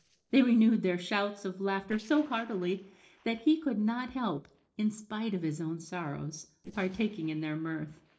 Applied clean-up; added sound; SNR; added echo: neural separator model SepFormer DNS4.